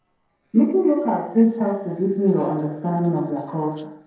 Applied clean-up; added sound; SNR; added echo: neural separator model SepFormer DNS4.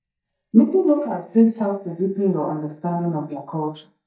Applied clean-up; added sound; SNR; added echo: neural mask model DeepFilterNet 3.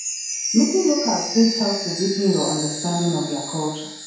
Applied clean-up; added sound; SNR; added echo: none; Chime; 6 dB; reverberation time 0.9 s.